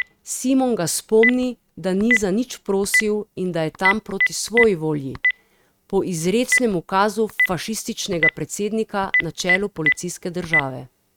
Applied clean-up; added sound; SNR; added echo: neural mask model RNNoise.